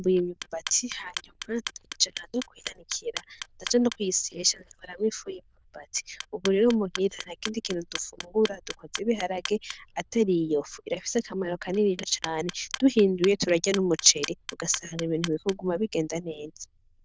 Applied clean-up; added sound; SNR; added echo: neural diffusion model UNIVERSE++.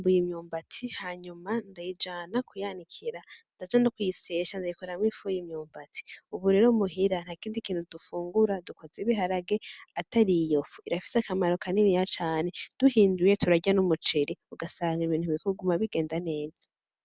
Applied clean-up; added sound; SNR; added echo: none; none; none; none.